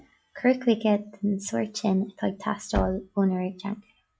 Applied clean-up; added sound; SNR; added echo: classical method log-MMSE.